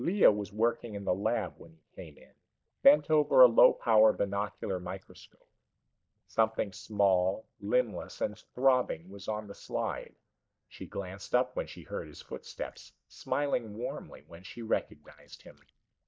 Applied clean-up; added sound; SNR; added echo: neural mask model DeepFilterNet 3.